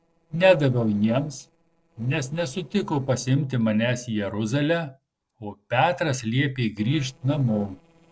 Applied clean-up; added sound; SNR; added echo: neural separator model SepFormer DNS4.